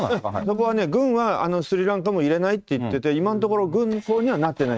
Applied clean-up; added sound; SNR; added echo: neural mask model RNNoise.